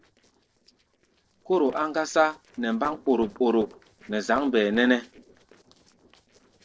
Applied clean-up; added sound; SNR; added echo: neural separator model SepFormer DNS4.